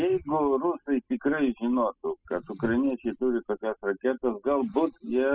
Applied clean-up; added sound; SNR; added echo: classical method spectral subtraction.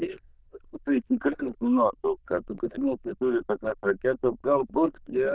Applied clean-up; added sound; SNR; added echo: neural diffusion model UNIVERSE++.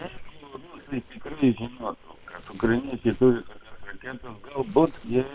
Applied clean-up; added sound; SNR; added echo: neural separator model SepFormer WHAM!.